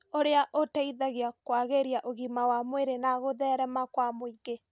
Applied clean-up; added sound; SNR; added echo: none; none; none; none.